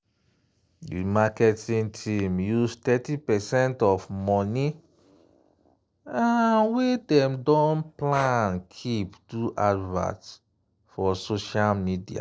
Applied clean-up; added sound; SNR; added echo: neural separator model SepFormer DNS4.